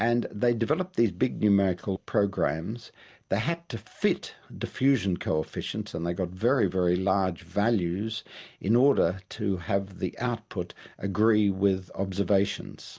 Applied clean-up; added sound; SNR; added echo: none; none; none; none.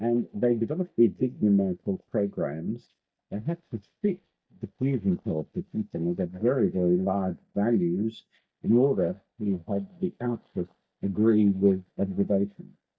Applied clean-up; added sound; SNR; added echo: neural mask model DeepFilterNet 3.